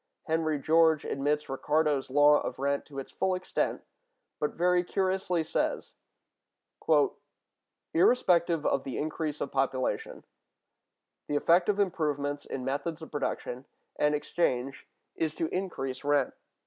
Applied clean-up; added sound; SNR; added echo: none; none; none; none.